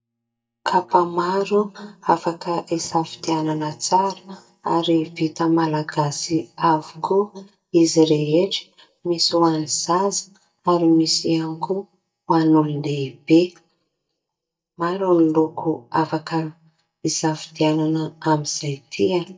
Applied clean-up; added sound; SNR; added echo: neural mask model DeepFilterNet 3.